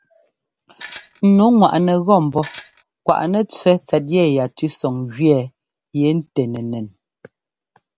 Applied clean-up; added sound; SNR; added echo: none; Tools; 15 dB; none.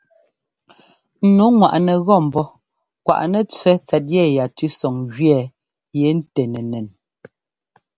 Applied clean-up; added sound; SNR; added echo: none; none; none; none.